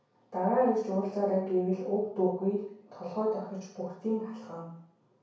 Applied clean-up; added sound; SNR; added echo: none; none; none; reverberation time 0.6 s.